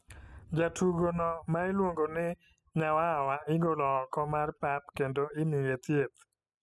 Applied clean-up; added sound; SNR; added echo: classical method spectral subtraction.